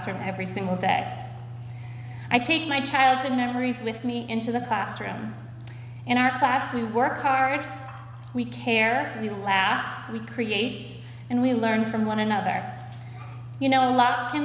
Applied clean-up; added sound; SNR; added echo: none; none; none; none.